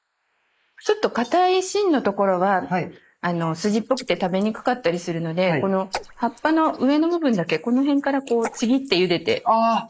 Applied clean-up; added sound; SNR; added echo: neural mask model Resemble Enhance denoiser.